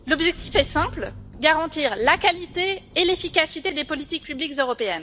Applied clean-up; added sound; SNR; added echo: none; Thunder + Bowed string instrument; 16 dB; none.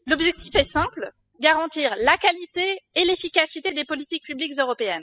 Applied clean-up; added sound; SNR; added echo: classical method spectral subtraction.